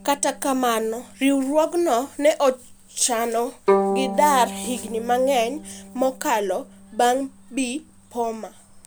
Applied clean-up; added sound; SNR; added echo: none; Bowed string instrument; 8 dB; none.